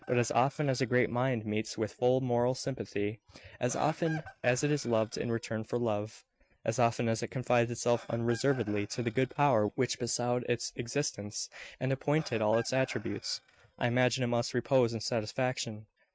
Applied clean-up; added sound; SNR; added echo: neural mask model RNNoise.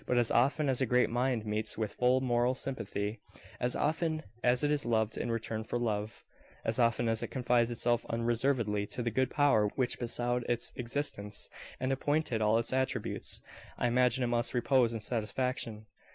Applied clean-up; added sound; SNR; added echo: none; none; none; none.